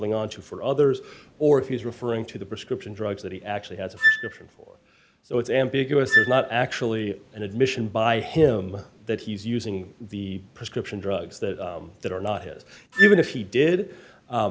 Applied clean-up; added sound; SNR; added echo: none; Wind instrument, woodwind instrument; 1 dB; none.